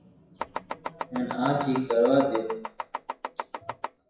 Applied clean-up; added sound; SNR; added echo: classical method WPE with log-MMSE.